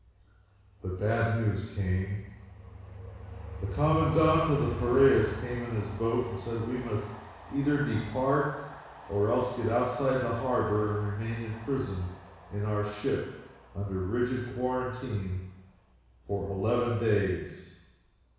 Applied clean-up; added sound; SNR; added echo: none; Train; 15 dB; reverberation time 1.1 s.